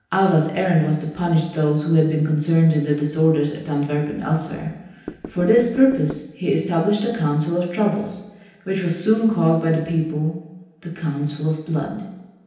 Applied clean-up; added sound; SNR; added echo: none; Knock / Wood; 15 dB; reverberation time 0.9 s.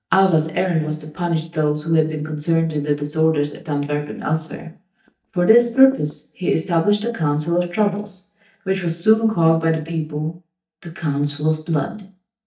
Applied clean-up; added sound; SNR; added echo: neural mask model DeepFilterNet 3.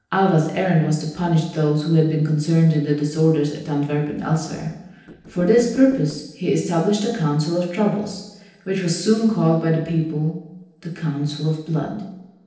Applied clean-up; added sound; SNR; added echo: neural separator model SepFormer DNS4.